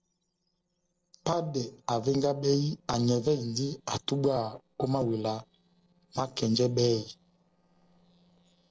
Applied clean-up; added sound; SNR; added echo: neural separator model SepFormer DNS4.